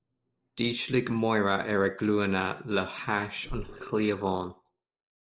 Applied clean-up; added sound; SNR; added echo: neural mask model Resemble Enhance denoiser.